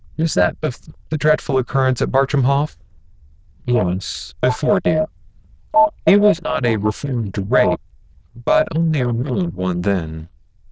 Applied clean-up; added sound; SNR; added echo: neural diffusion model UNIVERSE++.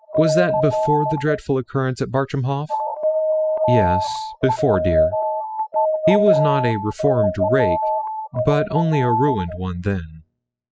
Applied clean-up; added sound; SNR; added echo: classical method spectral subtraction.